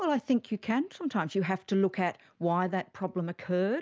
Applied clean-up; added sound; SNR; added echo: none; none; none; none.